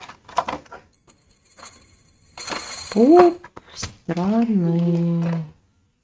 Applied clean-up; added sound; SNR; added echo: neural mask model RNNoise.